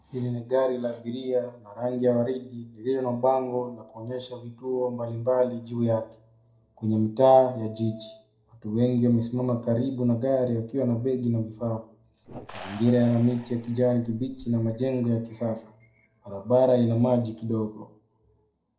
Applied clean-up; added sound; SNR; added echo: neural separator model SepFormer DNS4.